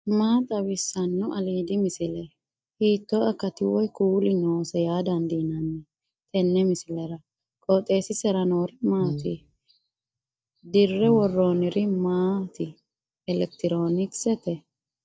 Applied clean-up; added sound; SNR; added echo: neural mask model DeepFilterNet 3.